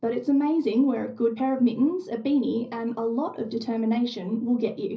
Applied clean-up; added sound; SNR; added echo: none; none; none; reverberation time 0.5 s.